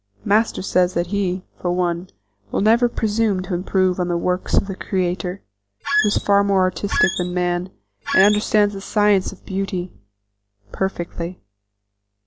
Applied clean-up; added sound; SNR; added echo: none; Squeak; 2 dB; none.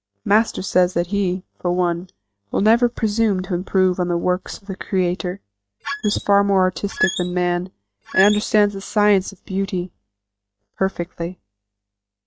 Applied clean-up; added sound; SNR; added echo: neural mask model RNNoise.